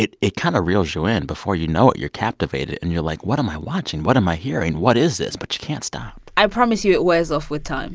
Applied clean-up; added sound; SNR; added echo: none; none; none; none.